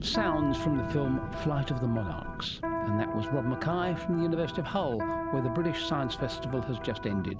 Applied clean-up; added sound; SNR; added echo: none; Electric guitar; 5 dB; none.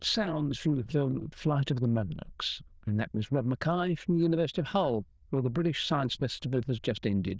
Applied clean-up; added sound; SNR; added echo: neural diffusion model UNIVERSE++.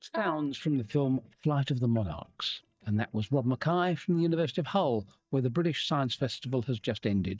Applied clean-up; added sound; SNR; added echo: neural mask model DeepFilterNet 3.